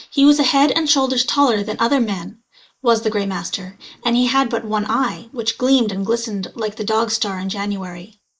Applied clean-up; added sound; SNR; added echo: neural mask model Resemble Enhance denoiser.